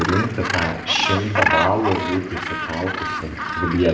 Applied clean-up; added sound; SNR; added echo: none; Gull, seagull; 2 dB; reverberation time 1.6 s.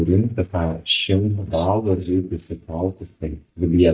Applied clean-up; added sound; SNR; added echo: neural mask model DeepFilterNet 3.